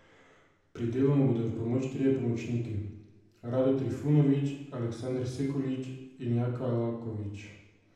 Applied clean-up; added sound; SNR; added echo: none; none; none; reverberation time 0.8 s.